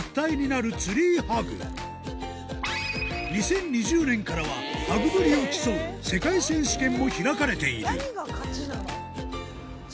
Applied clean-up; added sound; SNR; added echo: none; none; none; none.